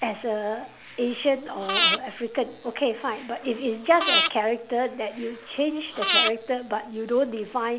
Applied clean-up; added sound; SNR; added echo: none; Breathing; 1 dB; none.